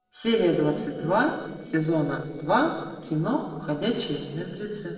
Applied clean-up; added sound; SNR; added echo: neural separator model SepFormer DNS4.